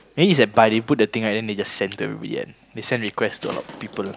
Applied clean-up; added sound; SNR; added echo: none; none; none; none.